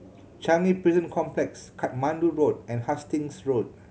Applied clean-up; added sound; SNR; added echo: none; none; none; none.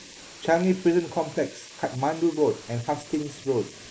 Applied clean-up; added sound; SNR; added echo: neural mask model Resemble Enhance denoiser.